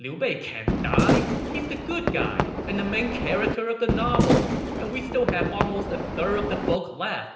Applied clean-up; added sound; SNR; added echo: none; Fireworks; -3 dB; reverberation time 0.9 s.